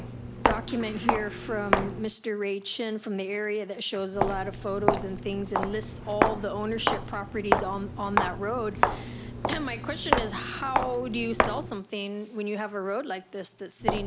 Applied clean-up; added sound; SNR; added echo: none; Walk, footsteps; -1 dB; none.